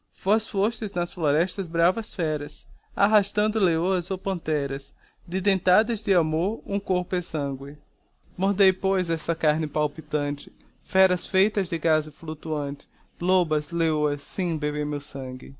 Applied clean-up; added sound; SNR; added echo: none; none; none; none.